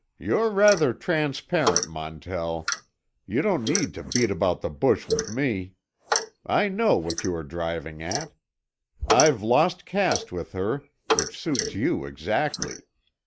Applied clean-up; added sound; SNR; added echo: neural mask model Resemble Enhance denoiser.